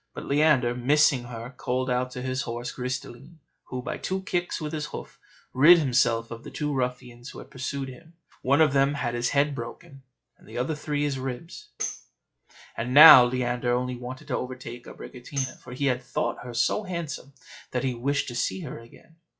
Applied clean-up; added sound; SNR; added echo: classical method log-MMSE.